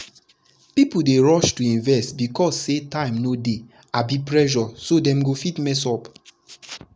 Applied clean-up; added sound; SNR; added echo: none; none; none; none.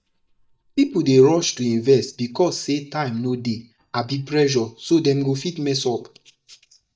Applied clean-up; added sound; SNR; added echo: neural mask model DeepFilterNet 3.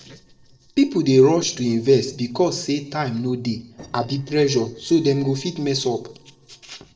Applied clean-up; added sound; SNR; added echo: neural separator model SepFormer DNS4.